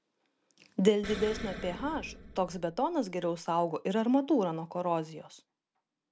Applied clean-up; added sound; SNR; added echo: none; Explosion; 12 dB; none.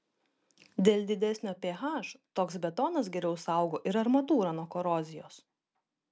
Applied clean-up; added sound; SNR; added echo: none; none; none; none.